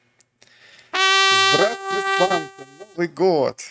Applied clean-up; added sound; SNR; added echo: neural mask model RNNoise.